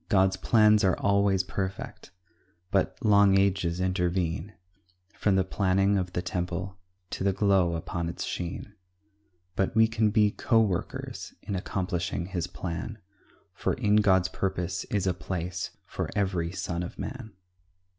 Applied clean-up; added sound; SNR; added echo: none; none; none; none.